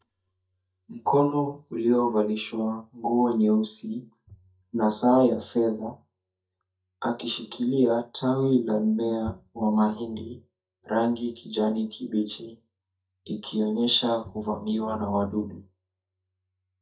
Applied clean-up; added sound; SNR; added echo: neural mask model DeepFilterNet 3.